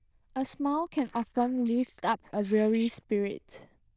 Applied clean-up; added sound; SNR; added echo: neural diffusion model UNIVERSE++.